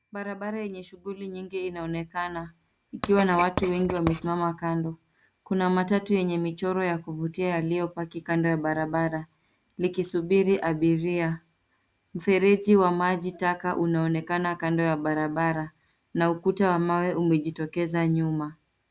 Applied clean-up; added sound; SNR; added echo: none; Writing; 10 dB; none.